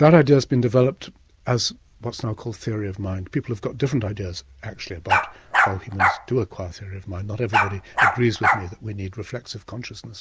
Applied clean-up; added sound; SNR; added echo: none; Bark; -1 dB; none.